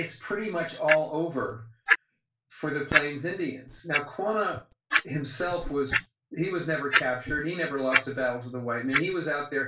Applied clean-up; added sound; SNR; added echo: none; Clock; 2 dB; reverberation time 0.2 s.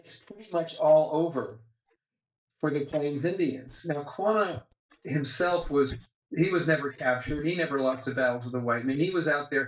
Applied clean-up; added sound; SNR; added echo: neural mask model DeepFilterNet 3.